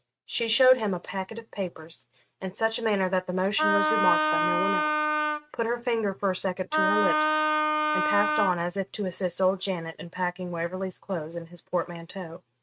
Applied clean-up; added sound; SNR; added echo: neural mask model RNNoise.